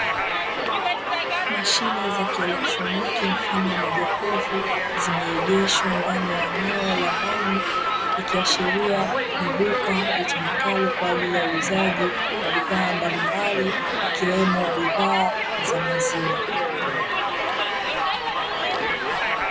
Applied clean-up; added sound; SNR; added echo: none; Crowd; -4 dB; none.